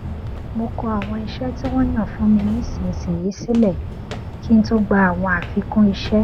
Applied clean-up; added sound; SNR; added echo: none; Walk, footsteps; 8 dB; none.